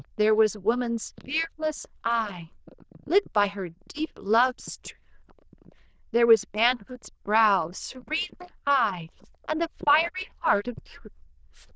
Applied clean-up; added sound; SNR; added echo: neural diffusion model UNIVERSE++.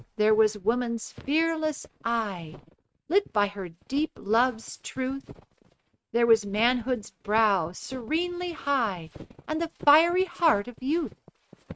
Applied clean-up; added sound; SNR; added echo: neural mask model RNNoise.